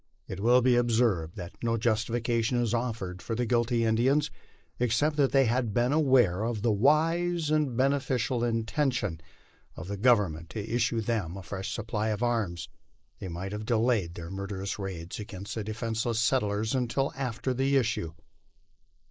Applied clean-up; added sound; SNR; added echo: neural mask model Resemble Enhance denoiser.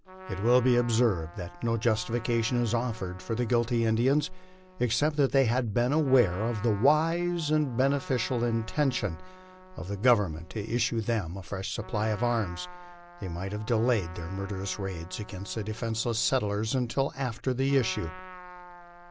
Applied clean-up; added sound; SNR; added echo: none; Trumpet; 19 dB; none.